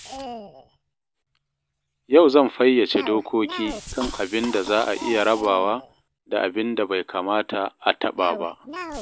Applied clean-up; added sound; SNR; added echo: none; Cough; 15 dB; none.